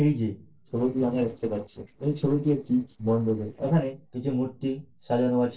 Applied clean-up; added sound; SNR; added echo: neural separator model SepFormer DNS4.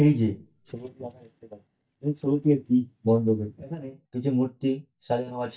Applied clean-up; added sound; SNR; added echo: neural mask model DeepFilterNet 3.